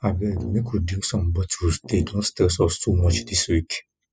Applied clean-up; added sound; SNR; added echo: classical method spectral subtraction.